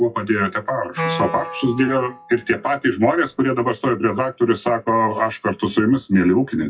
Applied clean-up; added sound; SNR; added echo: classical method WPE with log-MMSE.